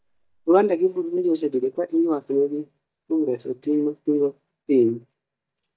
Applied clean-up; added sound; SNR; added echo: neural mask model DeepFilterNet 3.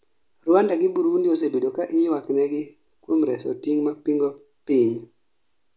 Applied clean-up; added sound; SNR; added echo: none; none; none; none.